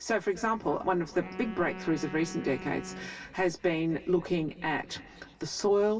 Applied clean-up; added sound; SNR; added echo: none; Wind instrument, woodwind instrument; 14 dB; reverberation time 2.5 s.